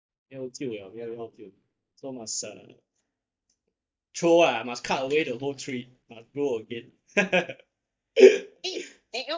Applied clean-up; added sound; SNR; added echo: neural mask model DeepFilterNet 3.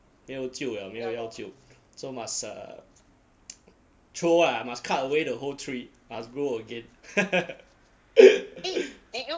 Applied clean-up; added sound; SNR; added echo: none; none; none; none.